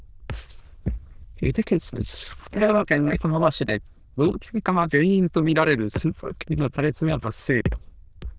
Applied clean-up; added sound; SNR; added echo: neural diffusion model UNIVERSE++.